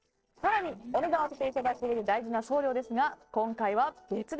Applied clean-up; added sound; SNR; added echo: neural separator model SepFormer DNS4.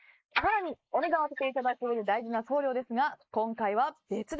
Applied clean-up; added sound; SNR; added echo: neural mask model Resemble Enhance denoiser.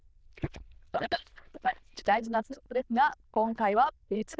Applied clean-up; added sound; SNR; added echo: neural diffusion model UNIVERSE++.